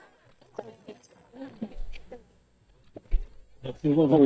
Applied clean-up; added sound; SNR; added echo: neural mask model DeepFilterNet 3.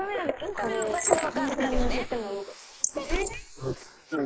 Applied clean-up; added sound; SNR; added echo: neural mask model Resemble Enhance denoiser.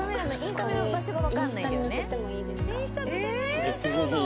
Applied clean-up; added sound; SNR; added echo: none; none; none; none.